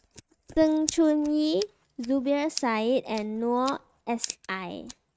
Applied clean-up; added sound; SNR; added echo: neural mask model RNNoise.